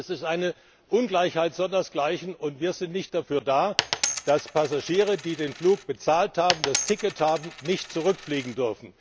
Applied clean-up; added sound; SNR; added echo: none; Coin (dropping); 7 dB; none.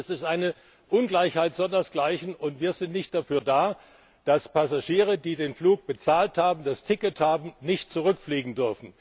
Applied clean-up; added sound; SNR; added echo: none; none; none; none.